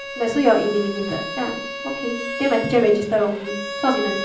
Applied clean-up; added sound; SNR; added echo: none; Bowed string instrument; 8 dB; reverberation time 0.6 s.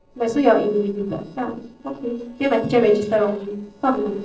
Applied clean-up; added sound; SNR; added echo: neural separator model SepFormer DNS4.